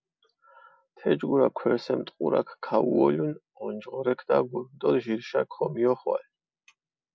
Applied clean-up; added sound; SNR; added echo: none; none; none; none.